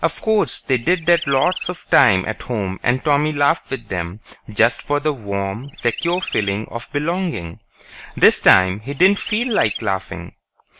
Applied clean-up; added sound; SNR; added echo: none; Chirp, tweet; 11 dB; none.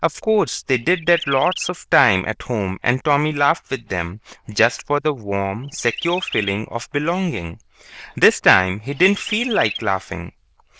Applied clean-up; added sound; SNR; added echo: neural diffusion model UNIVERSE++.